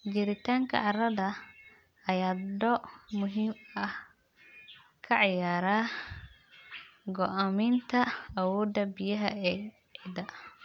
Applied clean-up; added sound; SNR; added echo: none; none; none; none.